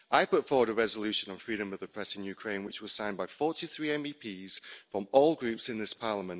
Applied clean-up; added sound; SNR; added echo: none; none; none; none.